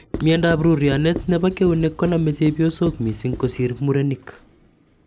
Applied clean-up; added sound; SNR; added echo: none; Writing; 13 dB; none.